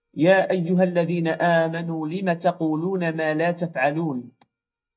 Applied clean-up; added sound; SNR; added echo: neural mask model DeepFilterNet 3.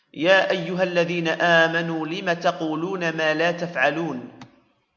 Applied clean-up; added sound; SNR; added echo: none; none; none; none.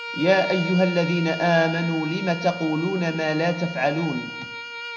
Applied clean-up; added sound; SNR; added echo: none; Bowed string instrument; 10 dB; reverberation time 0.5 s.